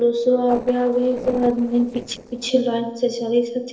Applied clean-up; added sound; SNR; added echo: neural separator model SepFormer DNS4.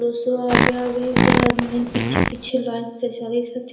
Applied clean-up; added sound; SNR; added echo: none; Fart; -4 dB; reverberation time 1.4 s.